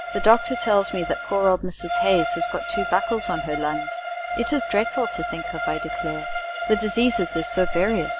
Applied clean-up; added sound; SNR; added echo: none; Bowed string instrument; 4 dB; none.